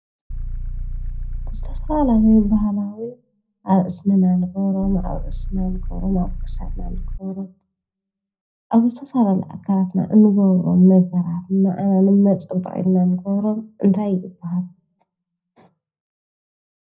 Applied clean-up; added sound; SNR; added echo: none; Idling / Car; 5 dB; reverberation time 0.4 s.